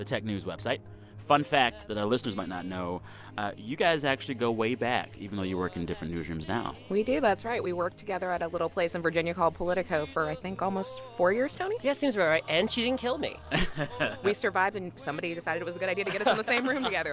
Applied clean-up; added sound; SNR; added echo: none; none; none; none.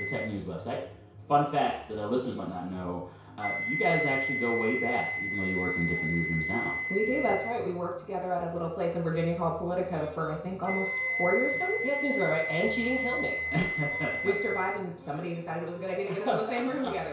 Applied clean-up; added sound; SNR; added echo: none; Wind instrument, woodwind instrument; 4 dB; reverberation time 0.6 s.